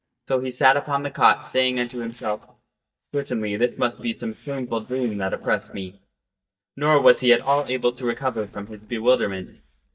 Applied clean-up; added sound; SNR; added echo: neural mask model DeepFilterNet 3.